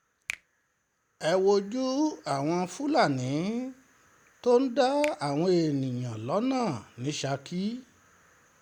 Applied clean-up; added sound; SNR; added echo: none; Finger snapping; 19 dB; none.